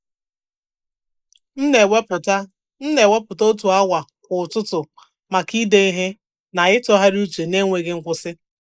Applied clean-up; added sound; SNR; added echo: neural mask model Resemble Enhance denoiser.